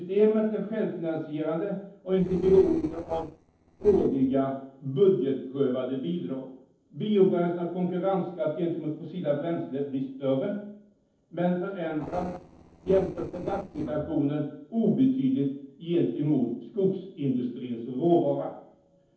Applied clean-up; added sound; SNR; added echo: neural separator model SepFormer DNS4.